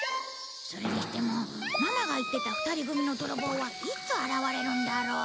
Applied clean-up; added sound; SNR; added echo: none; none; none; none.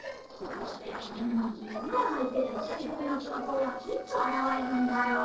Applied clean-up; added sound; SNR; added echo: neural separator model SepFormer DNS4.